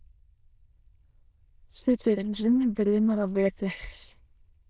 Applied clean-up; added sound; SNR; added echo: neural diffusion model UNIVERSE++.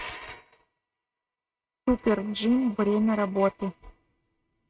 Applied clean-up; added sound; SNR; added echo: neural mask model RNNoise.